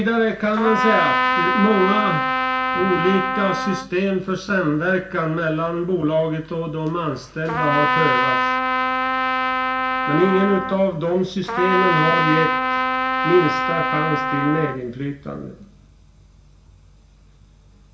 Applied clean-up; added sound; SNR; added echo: none; Trumpet; -1 dB; reverberation time 0.4 s.